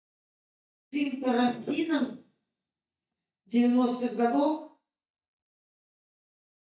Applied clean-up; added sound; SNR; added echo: neural mask model DeepFilterNet 3.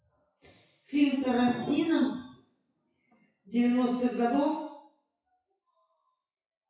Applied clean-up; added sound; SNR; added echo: classical method WPE with log-MMSE.